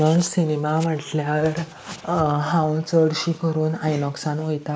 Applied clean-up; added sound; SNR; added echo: none; none; none; none.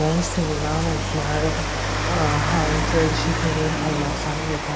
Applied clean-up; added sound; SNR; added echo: none; Rain; -1 dB; none.